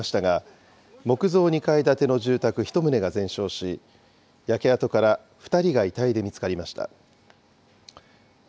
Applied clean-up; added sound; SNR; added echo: none; none; none; none.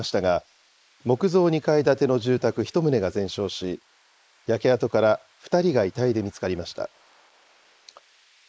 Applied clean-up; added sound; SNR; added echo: neural mask model Resemble Enhance denoiser.